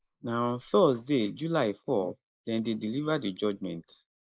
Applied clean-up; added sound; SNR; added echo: neural mask model Resemble Enhance denoiser.